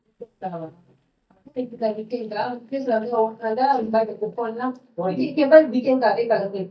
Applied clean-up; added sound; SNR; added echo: neural mask model DeepFilterNet 3.